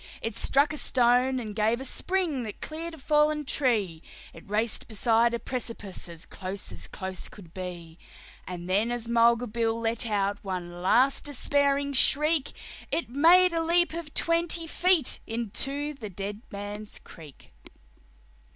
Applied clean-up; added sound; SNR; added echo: none; none; none; none.